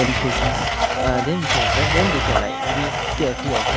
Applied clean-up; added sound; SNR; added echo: none; Domestic sounds, home sounds; -4 dB; none.